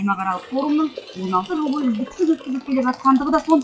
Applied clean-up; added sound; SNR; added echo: classical method WPE with log-MMSE.